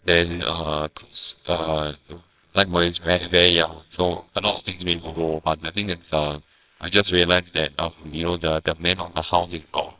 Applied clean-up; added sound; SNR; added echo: neural separator model SepFormer WHAMR!.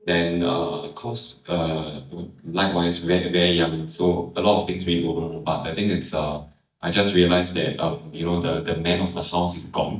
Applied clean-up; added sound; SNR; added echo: neural mask model DeepFilterNet 3.